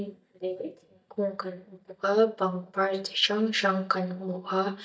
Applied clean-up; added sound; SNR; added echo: neural mask model DeepFilterNet 3.